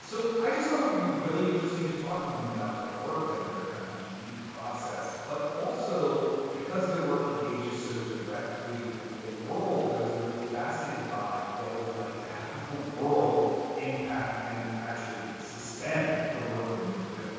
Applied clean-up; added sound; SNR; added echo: none; Stream; 15 dB; reverberation time 2.2 s.